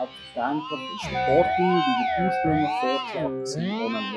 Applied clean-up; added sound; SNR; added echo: classical method log-MMSE.